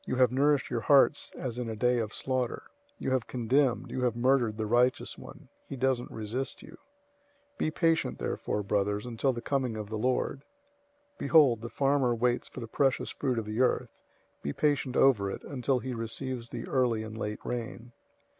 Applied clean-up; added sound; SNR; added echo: none; none; none; none.